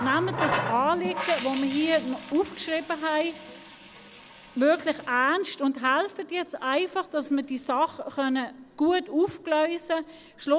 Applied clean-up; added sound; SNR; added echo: none; Water tap, faucet; 11 dB; none.